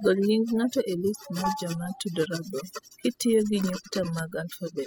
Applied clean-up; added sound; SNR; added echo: classical method spectral subtraction.